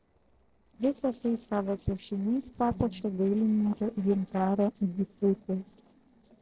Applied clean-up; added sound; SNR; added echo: neural separator model SepFormer DNS4.